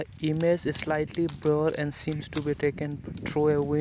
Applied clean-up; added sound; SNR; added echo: none; Wood; 19 dB; none.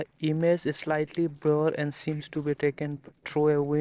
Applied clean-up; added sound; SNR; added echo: neural separator model SepFormer DNS4.